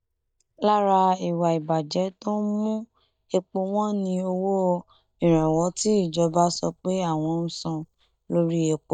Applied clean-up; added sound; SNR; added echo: neural mask model DeepFilterNet 3.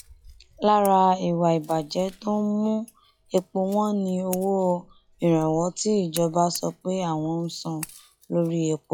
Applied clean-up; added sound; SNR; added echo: classical method log-MMSE.